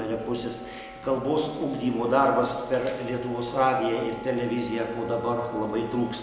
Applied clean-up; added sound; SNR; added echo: none; Wind instrument, woodwind instrument; 15 dB; none.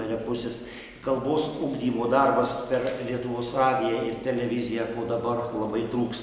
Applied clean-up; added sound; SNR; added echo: none; none; none; none.